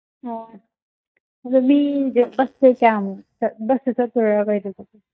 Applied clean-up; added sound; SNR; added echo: neural mask model DeepFilterNet 3.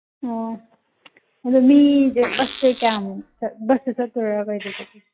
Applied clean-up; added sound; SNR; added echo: classical method log-MMSE.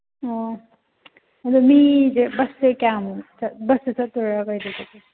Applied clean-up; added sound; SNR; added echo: none; none; none; none.